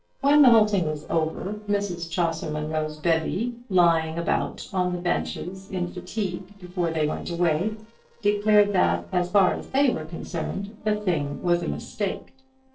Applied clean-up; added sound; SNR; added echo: neural separator model SepFormer DNS4.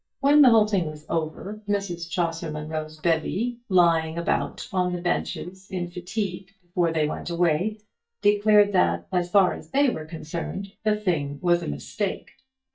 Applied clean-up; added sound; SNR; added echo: neural mask model DeepFilterNet 3.